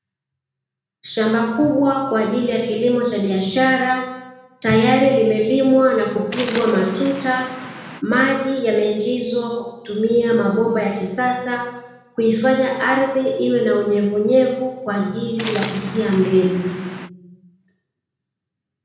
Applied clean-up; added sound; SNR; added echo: none; Waves, surf; 15 dB; reverberation time 0.9 s.